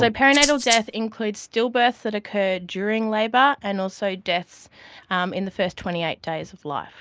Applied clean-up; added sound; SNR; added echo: neural mask model Resemble Enhance denoiser.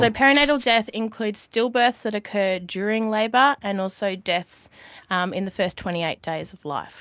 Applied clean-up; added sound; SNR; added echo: none; Rattle (instrument); 4 dB; none.